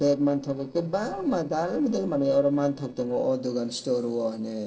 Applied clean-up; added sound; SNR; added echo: neural separator model SepFormer DNS4.